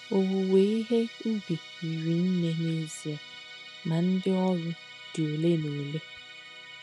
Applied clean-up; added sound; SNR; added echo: none; Musical instrument; 17 dB; none.